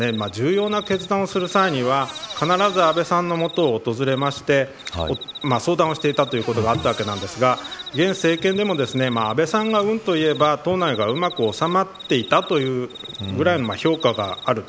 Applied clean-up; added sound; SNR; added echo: none; Cricket + Cupboard open or close / Door; 15 dB; none.